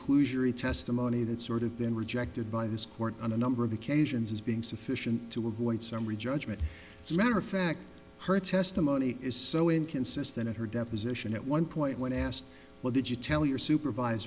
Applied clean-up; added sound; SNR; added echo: none; none; none; none.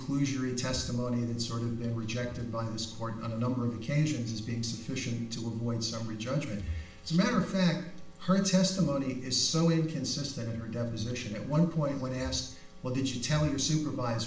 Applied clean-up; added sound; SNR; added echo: none; none; none; reverberation time 0.6 s.